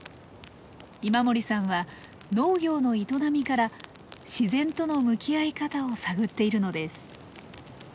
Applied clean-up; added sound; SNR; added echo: none; none; none; none.